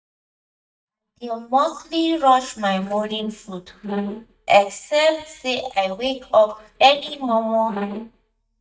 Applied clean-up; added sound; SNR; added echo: neural mask model DeepFilterNet 3.